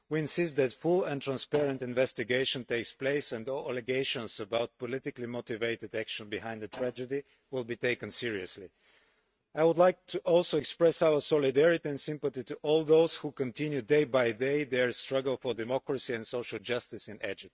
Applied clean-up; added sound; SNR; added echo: neural mask model RNNoise.